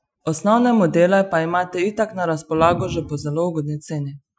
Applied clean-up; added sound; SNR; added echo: classical method Wiener filter.